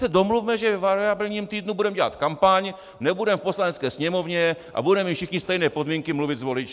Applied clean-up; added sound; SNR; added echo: none; none; none; none.